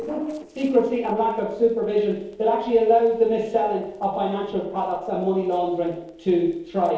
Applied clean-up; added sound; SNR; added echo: neural separator model SepFormer DNS4.